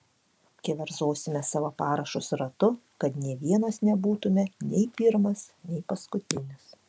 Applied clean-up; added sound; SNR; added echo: none; none; none; none.